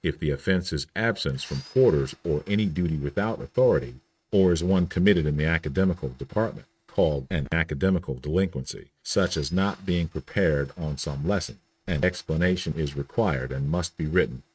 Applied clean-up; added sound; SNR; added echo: neural mask model RNNoise.